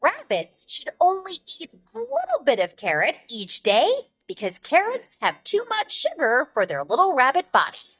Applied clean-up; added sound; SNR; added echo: neural mask model DeepFilterNet 3.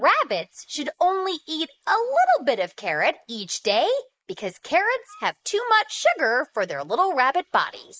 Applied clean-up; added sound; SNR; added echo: neural mask model Resemble Enhance denoiser.